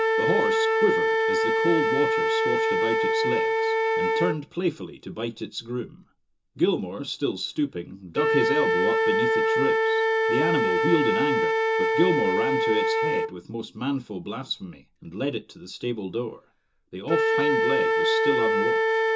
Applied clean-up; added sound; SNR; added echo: none; Wind instrument, woodwind instrument; -5 dB; reverberation time 0.2 s.